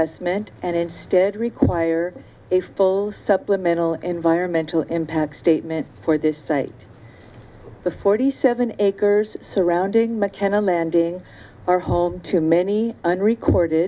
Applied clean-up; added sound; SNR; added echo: none; none; none; none.